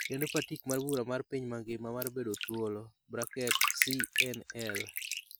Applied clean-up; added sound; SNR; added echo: none; Bathtub (filling or washing); 0 dB; none.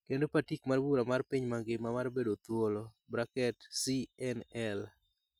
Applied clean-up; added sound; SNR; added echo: none; none; none; none.